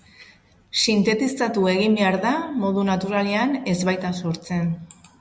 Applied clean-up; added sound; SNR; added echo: none; none; none; none.